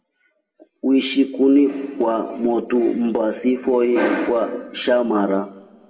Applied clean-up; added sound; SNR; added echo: none; none; none; reverberation time 1.8 s.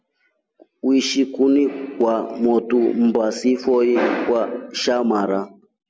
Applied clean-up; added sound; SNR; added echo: none; none; none; none.